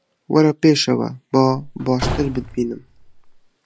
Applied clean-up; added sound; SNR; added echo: none; Slam / Wood; 10 dB; none.